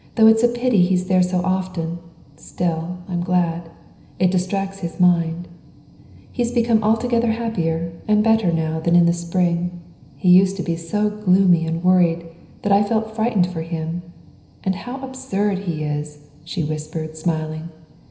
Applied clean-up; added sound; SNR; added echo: none; none; none; reverberation time 0.9 s.